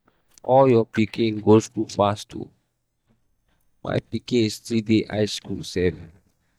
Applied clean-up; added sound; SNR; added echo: neural mask model DeepFilterNet 3.